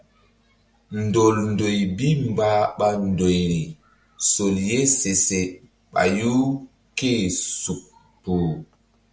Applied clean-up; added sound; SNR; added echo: none; none; none; none.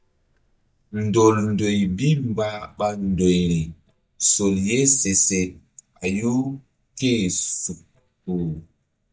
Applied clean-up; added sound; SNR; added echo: neural mask model DeepFilterNet 3.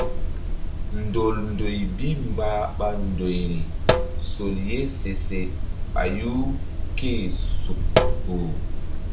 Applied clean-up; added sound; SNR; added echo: none; Sink (filling or washing); -5 dB; none.